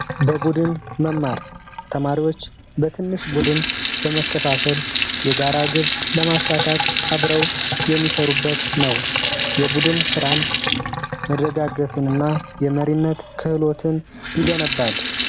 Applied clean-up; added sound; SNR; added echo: none; Sink (filling or washing) / Water tap, faucet; 2 dB; none.